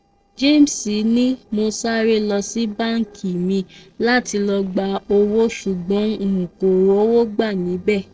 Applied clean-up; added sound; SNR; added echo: neural separator model SepFormer DNS4.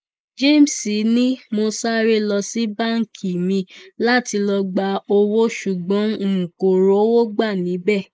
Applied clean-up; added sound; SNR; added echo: neural mask model Resemble Enhance denoiser.